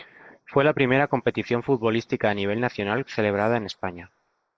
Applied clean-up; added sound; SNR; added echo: neural mask model Resemble Enhance denoiser.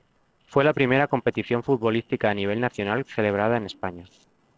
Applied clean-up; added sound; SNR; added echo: neural separator model SepFormer DNS4.